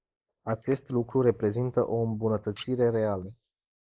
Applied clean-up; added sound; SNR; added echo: neural mask model Resemble Enhance denoiser.